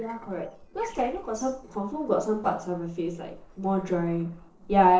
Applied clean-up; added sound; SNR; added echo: neural separator model SepFormer DNS4.